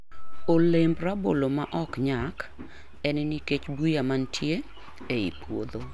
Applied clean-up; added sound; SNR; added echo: none; none; none; none.